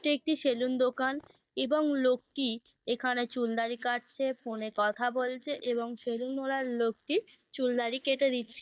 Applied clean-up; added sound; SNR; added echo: neural mask model DeepFilterNet 3.